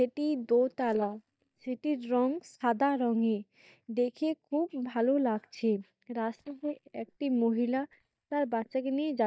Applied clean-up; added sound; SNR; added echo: neural mask model DeepFilterNet 3.